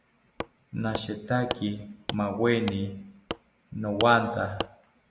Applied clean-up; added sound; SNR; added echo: none; Wood; 9 dB; none.